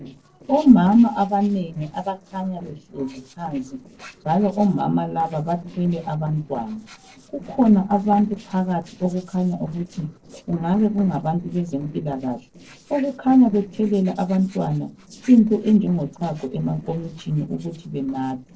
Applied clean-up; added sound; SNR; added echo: neural separator model SepFormer DNS4.